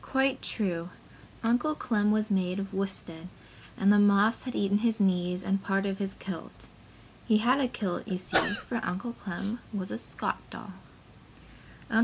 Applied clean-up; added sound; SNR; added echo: none; Sneeze / Cough; 5 dB; none.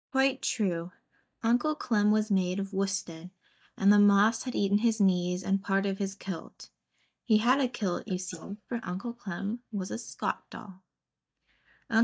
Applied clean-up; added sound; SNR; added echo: neural mask model DeepFilterNet 3.